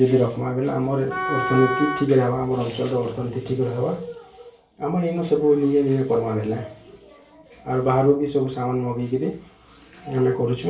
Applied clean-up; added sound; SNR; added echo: none; Wind instrument, woodwind instrument; 6 dB; reverberation time 0.3 s.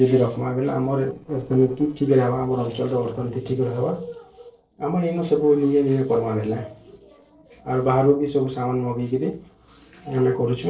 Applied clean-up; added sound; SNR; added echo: neural separator model SepFormer DNS4.